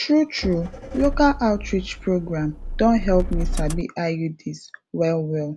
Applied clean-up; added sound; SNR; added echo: none; Motor vehicle (road); 5 dB; none.